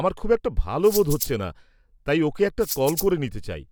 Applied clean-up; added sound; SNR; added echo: none; Rattle (instrument); 8 dB; none.